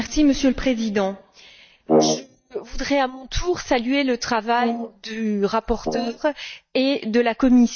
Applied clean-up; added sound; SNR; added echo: neural mask model DeepFilterNet 3.